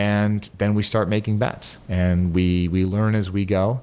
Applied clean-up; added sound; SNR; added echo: none; none; none; none.